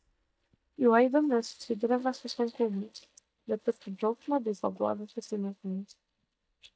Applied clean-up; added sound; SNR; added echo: neural mask model DeepFilterNet 3.